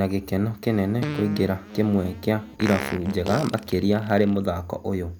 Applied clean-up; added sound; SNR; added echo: none; Fart; 12 dB; none.